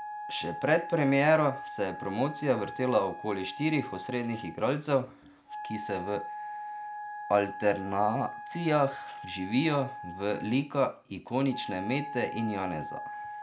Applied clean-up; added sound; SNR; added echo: none; Wind instrument, woodwind instrument; 11 dB; none.